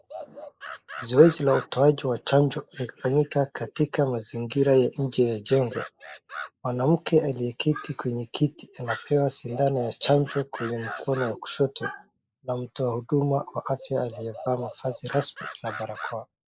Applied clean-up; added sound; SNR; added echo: neural mask model Resemble Enhance denoiser.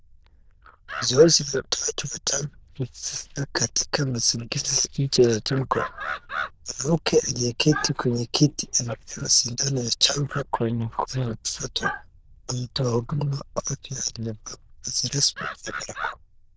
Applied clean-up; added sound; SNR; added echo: neural diffusion model UNIVERSE++.